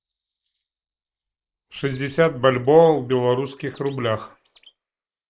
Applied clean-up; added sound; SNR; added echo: neural mask model Resemble Enhance denoiser.